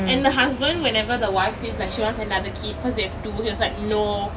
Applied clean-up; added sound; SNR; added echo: none; none; none; none.